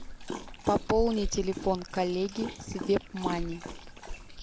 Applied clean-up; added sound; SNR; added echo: none; Dog + Chewing, mastication; 7 dB; none.